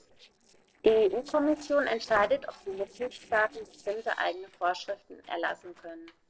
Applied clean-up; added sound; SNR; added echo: neural separator model SepFormer DNS4.